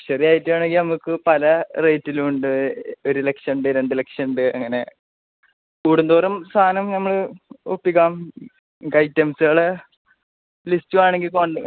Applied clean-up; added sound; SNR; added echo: none; none; none; none.